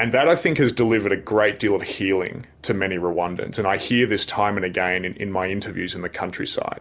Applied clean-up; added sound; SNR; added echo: none; none; none; none.